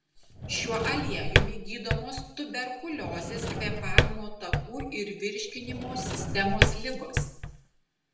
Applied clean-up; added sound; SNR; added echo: none; Drawer open or close; -5 dB; reverberation time 0.8 s.